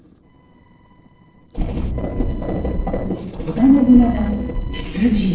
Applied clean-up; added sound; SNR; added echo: neural separator model SepFormer DNS4.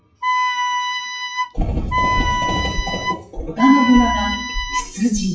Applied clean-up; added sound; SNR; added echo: classical method WPE with log-MMSE.